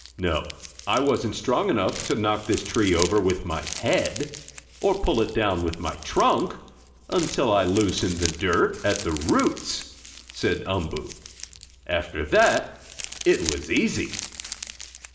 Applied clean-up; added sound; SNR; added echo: none; Crumpling, crinkling; 13 dB; reverberation time 1.0 s.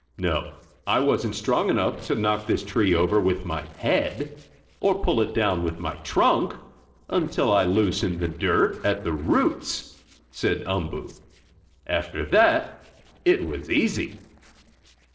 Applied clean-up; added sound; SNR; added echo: neural separator model SepFormer DNS4.